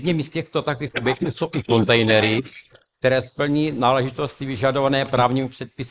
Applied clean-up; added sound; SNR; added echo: neural mask model Resemble Enhance denoiser.